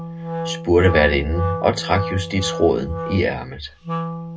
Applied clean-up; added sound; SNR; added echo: none; Wind instrument, woodwind instrument; 8 dB; reverberation time 0.2 s.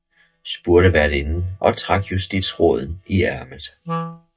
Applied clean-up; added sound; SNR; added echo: neural mask model DeepFilterNet 3.